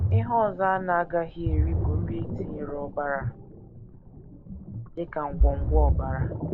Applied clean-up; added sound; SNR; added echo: none; Ocean; -3 dB; none.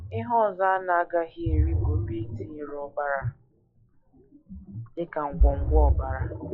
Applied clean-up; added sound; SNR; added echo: classical method log-MMSE.